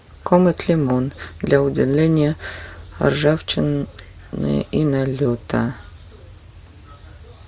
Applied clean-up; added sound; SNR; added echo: none; none; none; none.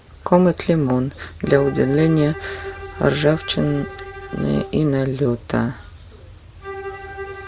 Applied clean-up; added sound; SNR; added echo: none; Bowed string instrument; 15 dB; none.